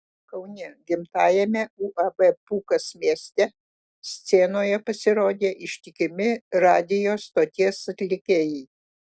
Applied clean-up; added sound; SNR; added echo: none; none; none; none.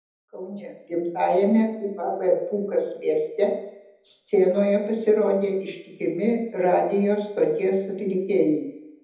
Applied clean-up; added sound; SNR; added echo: none; none; none; reverberation time 1.0 s.